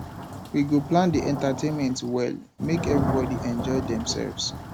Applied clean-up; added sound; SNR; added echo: none; Thunder / Rain; 6 dB; none.